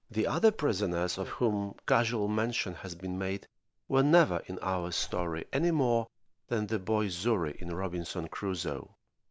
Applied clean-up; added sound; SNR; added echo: none; Zipper (clothing); 17 dB; none.